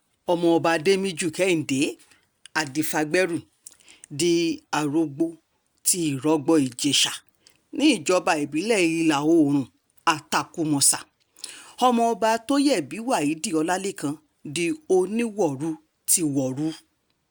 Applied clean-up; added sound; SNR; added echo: none; none; none; none.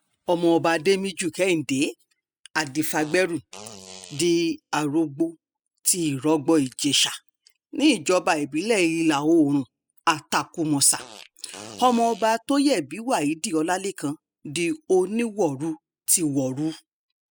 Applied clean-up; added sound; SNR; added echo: classical method spectral subtraction.